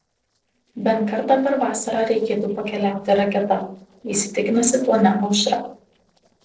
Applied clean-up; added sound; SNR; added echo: neural separator model SepFormer DNS4.